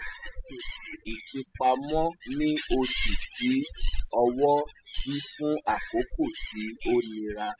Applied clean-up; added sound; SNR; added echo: classical method spectral subtraction.